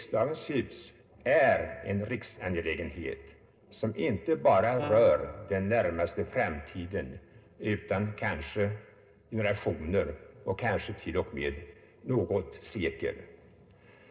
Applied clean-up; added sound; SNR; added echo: neural separator model SepFormer DNS4.